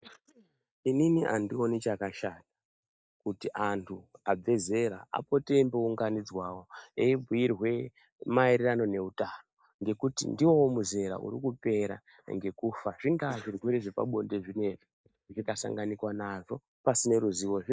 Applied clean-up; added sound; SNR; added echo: neural mask model DeepFilterNet 3.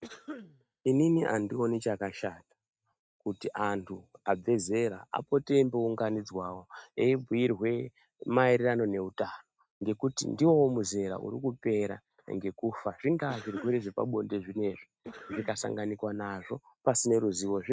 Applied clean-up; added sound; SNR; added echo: neural mask model RNNoise.